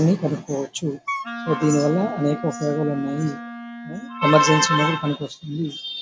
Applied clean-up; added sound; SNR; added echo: none; Wind instrument, woodwind instrument; 11 dB; none.